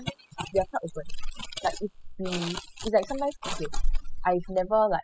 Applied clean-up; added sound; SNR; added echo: classical method spectral subtraction.